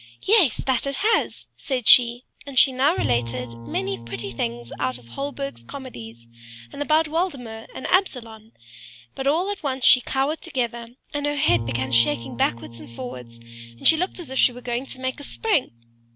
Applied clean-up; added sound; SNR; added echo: none; Bowed string instrument; 13 dB; none.